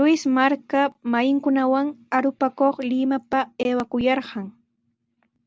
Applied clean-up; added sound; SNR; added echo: none; none; none; none.